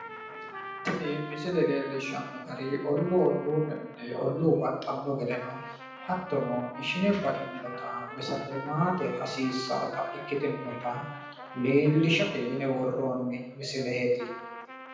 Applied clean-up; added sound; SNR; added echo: none; Trumpet; 14 dB; reverberation time 0.9 s.